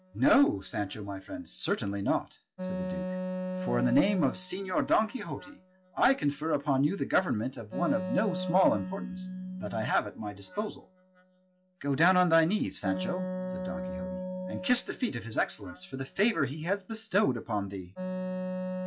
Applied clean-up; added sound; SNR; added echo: classical method log-MMSE.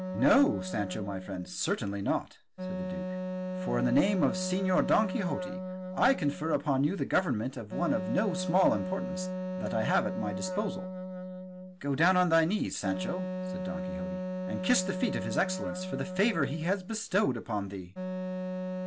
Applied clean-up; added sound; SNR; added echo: none; Wind instrument, woodwind instrument; 5 dB; none.